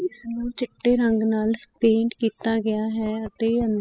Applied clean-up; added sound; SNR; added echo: classical method spectral subtraction.